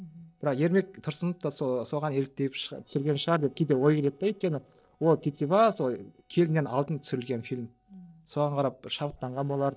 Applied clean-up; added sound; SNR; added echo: neural separator model SepFormer DNS4.